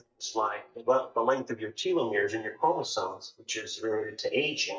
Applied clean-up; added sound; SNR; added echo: neural mask model DeepFilterNet 3.